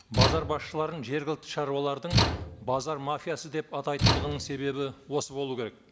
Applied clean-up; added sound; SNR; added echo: none; Slam / Tools; -2 dB; none.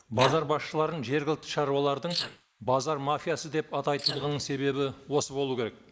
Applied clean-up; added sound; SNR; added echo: neural mask model Resemble Enhance denoiser.